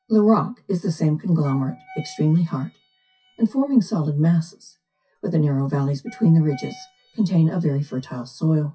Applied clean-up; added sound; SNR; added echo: classical method WPE with log-MMSE.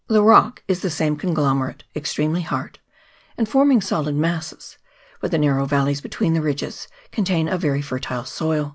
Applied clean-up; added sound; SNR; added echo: none; none; none; none.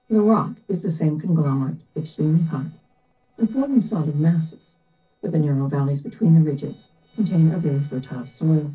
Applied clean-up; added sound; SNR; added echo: neural separator model SepFormer DNS4.